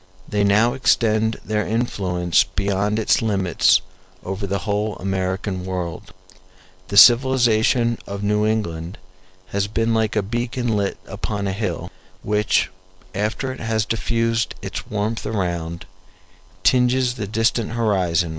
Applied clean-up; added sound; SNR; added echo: none; none; none; none.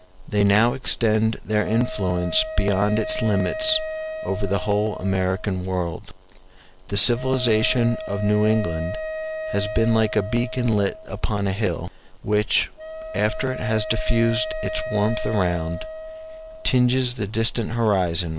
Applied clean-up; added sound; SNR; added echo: none; Wind instrument, woodwind instrument; 11 dB; none.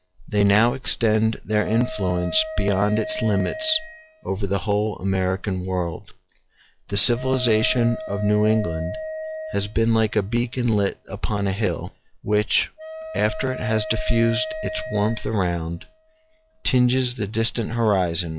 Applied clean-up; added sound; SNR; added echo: classical method log-MMSE.